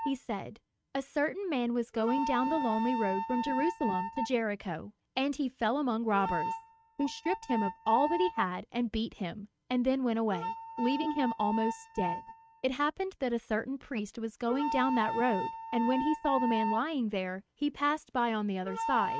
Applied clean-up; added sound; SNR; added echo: neural mask model RNNoise.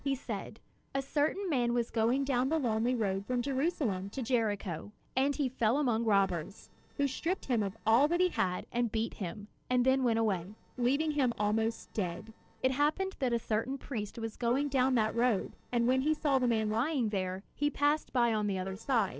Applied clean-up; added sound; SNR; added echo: neural separator model SepFormer DNS4.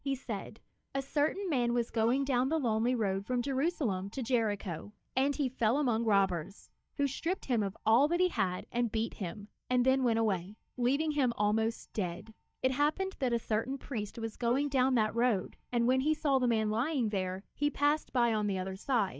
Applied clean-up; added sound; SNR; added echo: neural mask model DeepFilterNet 3.